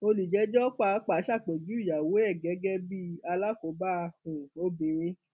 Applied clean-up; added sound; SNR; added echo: none; none; none; none.